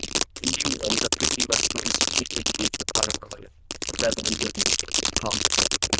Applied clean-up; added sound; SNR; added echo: neural diffusion model UNIVERSE++.